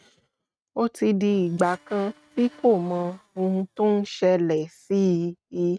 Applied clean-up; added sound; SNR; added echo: neural mask model RNNoise.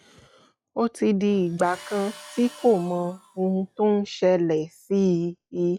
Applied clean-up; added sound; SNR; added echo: classical method log-MMSE.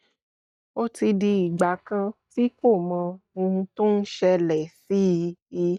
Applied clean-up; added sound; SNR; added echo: neural mask model DeepFilterNet 3.